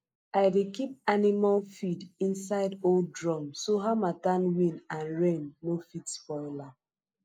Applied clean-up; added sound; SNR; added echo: neural mask model Resemble Enhance denoiser.